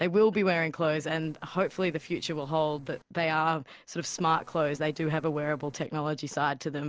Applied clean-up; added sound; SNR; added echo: neural separator model SepFormer DNS4.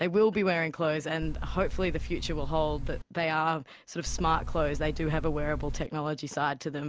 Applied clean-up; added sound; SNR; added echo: none; Buzz; 3 dB; none.